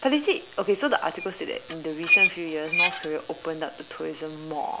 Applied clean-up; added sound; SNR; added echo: none; Squeak; -1 dB; none.